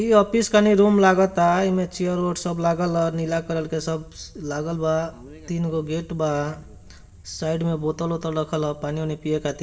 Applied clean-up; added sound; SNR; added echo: none; none; none; reverberation time 0.6 s.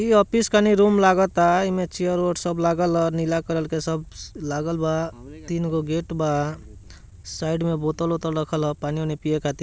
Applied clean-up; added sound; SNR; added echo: none; none; none; none.